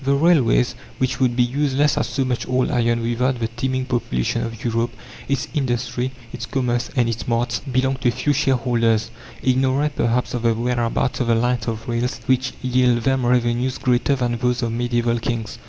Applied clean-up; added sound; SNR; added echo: none; none; none; none.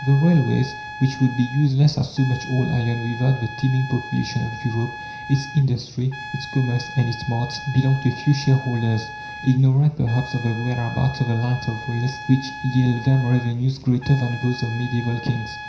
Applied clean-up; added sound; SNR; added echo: none; Trumpet; 14 dB; reverberation time 0.5 s.